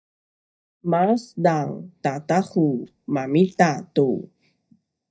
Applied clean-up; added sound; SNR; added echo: neural mask model DeepFilterNet 3.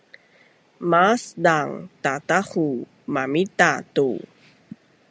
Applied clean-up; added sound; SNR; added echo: none; none; none; none.